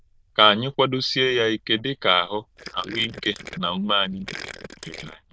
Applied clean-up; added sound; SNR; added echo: neural diffusion model UNIVERSE++.